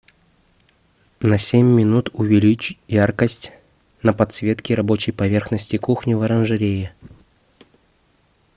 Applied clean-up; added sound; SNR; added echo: none; none; none; none.